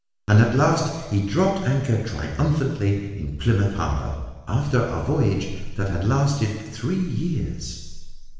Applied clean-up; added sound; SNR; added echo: none; none; none; reverberation time 1.1 s.